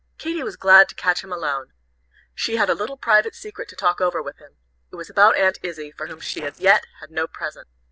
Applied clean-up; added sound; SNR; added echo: neural separator model SepFormer DNS4.